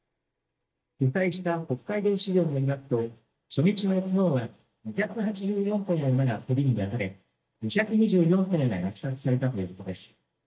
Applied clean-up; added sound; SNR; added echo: neural mask model DeepFilterNet 3.